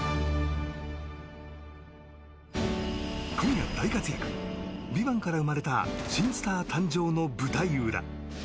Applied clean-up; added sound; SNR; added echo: none; Gunshot, gunfire; 15 dB; none.